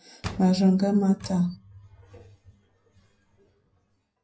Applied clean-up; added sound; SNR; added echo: classical method WPE with log-MMSE.